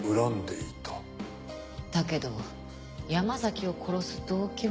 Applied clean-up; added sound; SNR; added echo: none; none; none; none.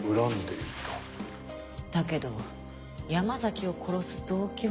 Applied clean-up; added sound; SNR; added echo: none; Bathtub (filling or washing) / Splash, splatter; 17 dB; none.